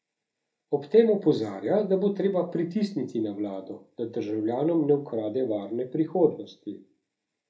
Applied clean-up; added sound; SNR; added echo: none; none; none; reverberation time 0.3 s.